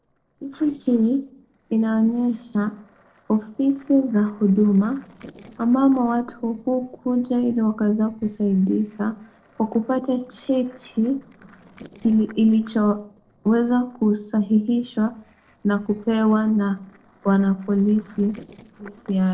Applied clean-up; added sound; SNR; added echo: neural separator model SepFormer DNS4.